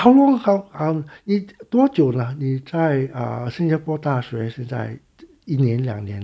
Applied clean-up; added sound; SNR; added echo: none; none; none; none.